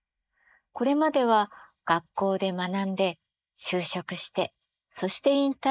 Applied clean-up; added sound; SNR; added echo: neural mask model Resemble Enhance denoiser.